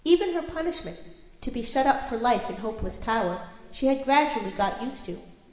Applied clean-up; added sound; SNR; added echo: none; none; none; reverberation time 2.0 s.